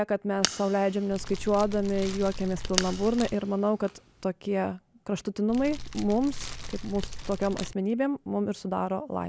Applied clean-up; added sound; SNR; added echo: none; Fire + Fire; 7 dB; none.